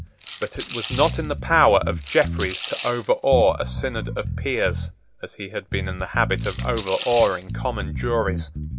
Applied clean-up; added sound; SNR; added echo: none; Bass guitar + Rattle / Rattle (instrument); 5 dB; none.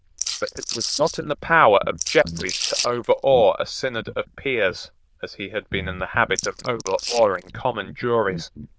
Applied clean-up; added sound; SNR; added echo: neural diffusion model UNIVERSE++.